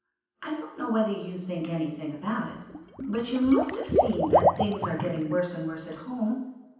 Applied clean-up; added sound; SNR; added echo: none; Water / Liquid; -2 dB; reverberation time 0.9 s.